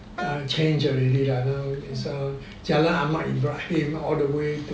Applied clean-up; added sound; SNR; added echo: none; Wind instrument, woodwind instrument; 10 dB; none.